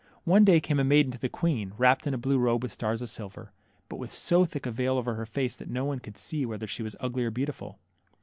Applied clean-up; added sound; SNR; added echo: none; none; none; none.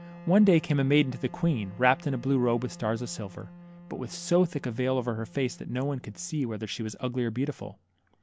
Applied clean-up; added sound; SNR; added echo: none; Wind instrument, woodwind instrument; 20 dB; none.